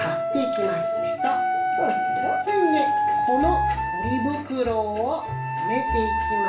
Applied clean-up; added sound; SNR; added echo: none; Wind instrument, woodwind instrument; -2 dB; reverberation time 0.3 s.